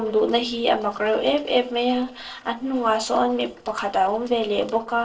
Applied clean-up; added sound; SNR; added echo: neural separator model SepFormer DNS4.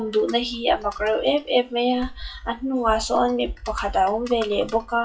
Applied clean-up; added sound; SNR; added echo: classical method WPE with log-MMSE.